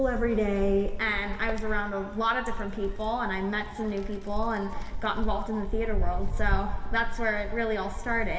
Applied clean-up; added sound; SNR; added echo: none; Wind; 0 dB; reverberation time 2.2 s.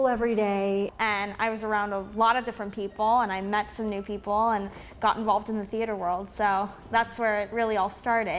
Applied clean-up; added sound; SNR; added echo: none; none; none; none.